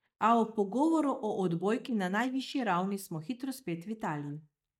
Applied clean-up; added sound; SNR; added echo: neural mask model DeepFilterNet 3.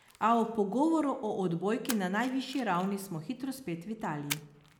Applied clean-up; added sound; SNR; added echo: none; Splash, splatter; 16 dB; none.